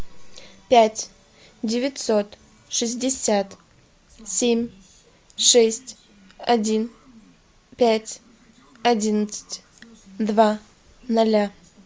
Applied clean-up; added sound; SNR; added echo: none; none; none; none.